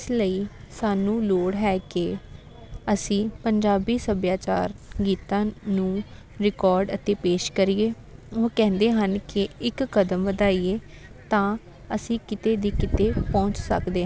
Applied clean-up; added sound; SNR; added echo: none; none; none; none.